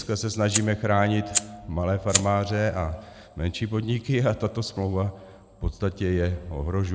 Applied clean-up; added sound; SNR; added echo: none; Fire; 9 dB; none.